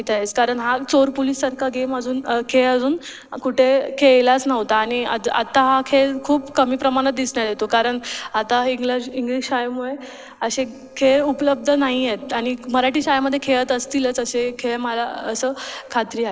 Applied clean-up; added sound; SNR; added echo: neural separator model SepFormer DNS4.